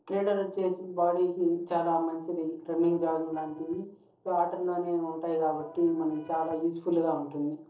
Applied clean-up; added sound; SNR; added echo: neural separator model SepFormer DNS4.